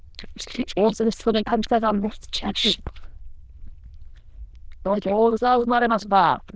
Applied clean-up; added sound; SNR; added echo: neural diffusion model UNIVERSE++.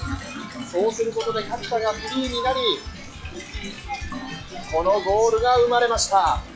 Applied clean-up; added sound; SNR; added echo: classical method log-MMSE.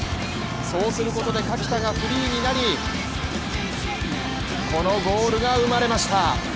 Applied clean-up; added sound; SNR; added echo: none; none; none; none.